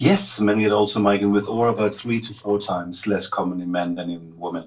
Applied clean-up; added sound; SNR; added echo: neural separator model SepFormer DNS4.